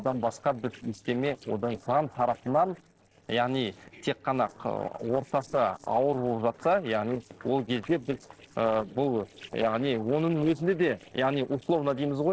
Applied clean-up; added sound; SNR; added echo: neural separator model SepFormer DNS4.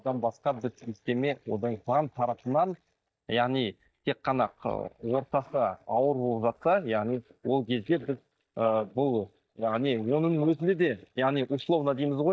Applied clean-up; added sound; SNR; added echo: neural mask model DeepFilterNet 3.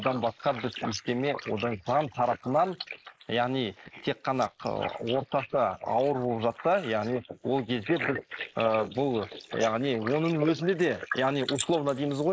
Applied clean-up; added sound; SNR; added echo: neural mask model Resemble Enhance denoiser.